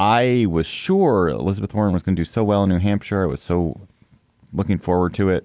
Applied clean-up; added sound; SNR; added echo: none; none; none; none.